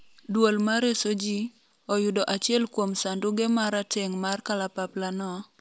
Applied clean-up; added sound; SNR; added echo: none; none; none; none.